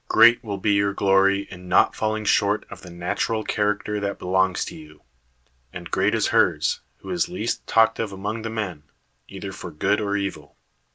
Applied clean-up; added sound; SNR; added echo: none; none; none; none.